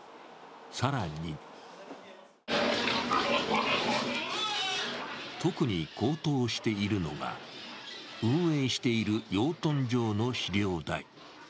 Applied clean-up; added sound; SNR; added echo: none; none; none; none.